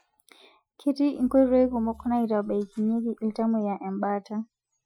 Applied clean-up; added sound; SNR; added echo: classical method Wiener filter.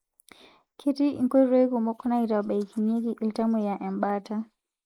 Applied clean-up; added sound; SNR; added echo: neural mask model Resemble Enhance denoiser.